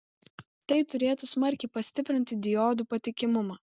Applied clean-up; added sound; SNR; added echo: none; none; none; none.